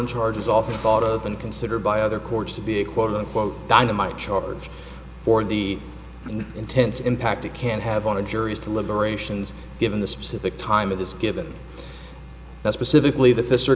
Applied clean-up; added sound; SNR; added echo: none; none; none; none.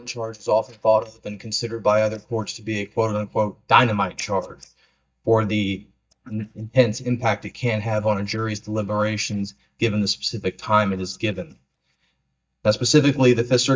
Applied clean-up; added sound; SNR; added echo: neural mask model DeepFilterNet 3.